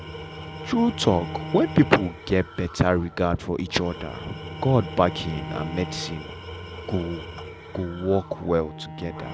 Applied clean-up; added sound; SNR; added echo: none; Bowed string instrument + Tools; 11 dB; none.